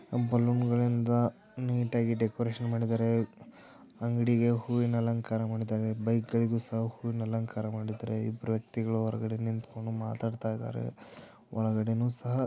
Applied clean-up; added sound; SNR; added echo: none; none; none; none.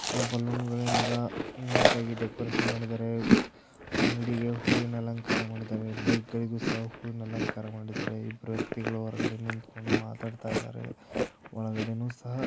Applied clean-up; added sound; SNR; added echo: none; Chewing, mastication; -2 dB; none.